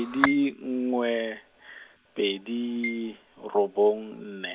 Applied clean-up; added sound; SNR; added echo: none; Marimba, xylophone; 15 dB; none.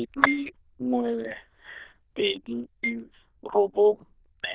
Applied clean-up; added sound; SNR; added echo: neural diffusion model UNIVERSE++.